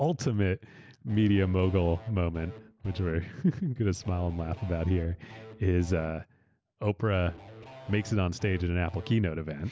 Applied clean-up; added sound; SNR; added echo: none; Electric guitar / Bass guitar; 19 dB; none.